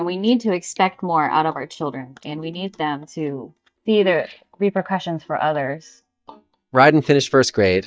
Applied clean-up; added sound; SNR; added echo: neural mask model DeepFilterNet 3.